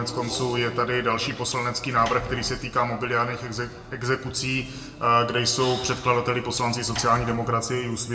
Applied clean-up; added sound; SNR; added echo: none; Sliding door / Slam; 19 dB; reverberation time 0.8 s.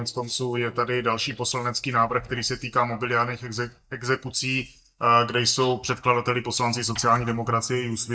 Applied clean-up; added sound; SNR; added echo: neural mask model DeepFilterNet 3.